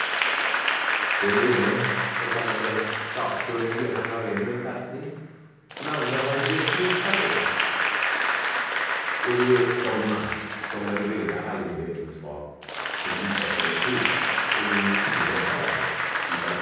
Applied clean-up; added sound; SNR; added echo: none; Applause / Crowd; -2 dB; reverberation time 1.3 s.